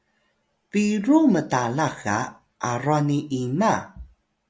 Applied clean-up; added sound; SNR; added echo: none; none; none; none.